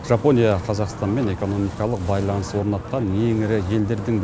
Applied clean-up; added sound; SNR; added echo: none; Wind; 12 dB; none.